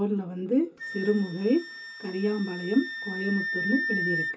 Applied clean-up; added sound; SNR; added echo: none; Wind instrument, woodwind instrument; 6 dB; reverberation time 0.2 s.